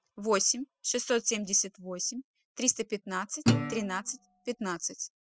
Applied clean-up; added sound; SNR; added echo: classical method spectral subtraction.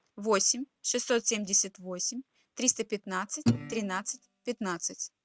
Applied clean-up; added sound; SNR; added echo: neural mask model RNNoise.